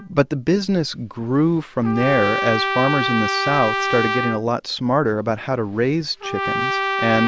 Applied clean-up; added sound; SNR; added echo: none; Trumpet; 4 dB; none.